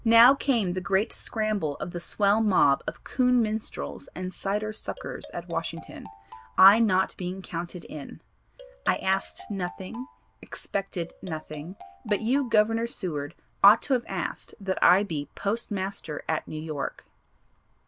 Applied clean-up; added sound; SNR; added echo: none; Marimba, xylophone; 19 dB; none.